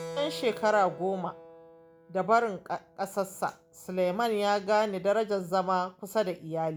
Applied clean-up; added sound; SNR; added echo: none; Keyboard (musical); 18 dB; none.